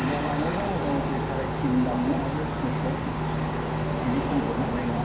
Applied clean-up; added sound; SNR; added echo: none; Cricket; -2 dB; reverberation time 0.9 s.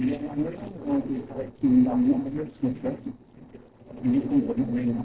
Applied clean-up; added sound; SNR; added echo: neural separator model SepFormer DNS4.